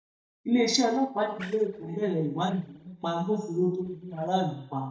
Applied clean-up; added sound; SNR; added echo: neural mask model DeepFilterNet 3.